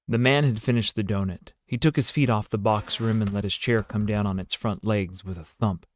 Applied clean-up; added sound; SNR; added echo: neural mask model RNNoise.